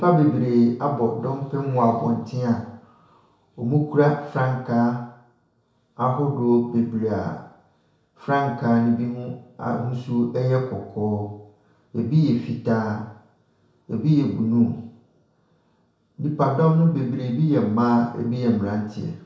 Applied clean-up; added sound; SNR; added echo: none; none; none; reverberation time 0.6 s.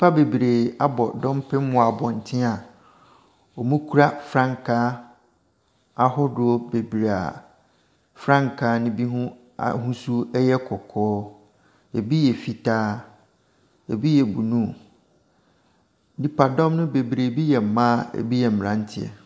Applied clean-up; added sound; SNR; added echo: none; none; none; none.